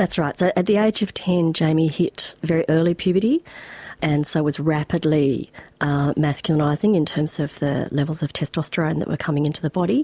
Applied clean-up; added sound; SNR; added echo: none; none; none; none.